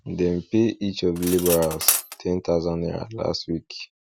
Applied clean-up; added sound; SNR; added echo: none; Cutlery, silverware; 6 dB; none.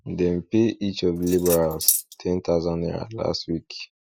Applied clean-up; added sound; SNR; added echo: neural mask model Resemble Enhance denoiser.